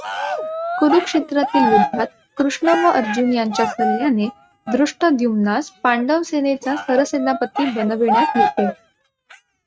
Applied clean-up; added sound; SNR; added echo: neural mask model RNNoise.